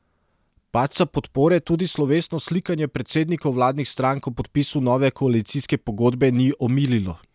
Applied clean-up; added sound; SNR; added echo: none; none; none; none.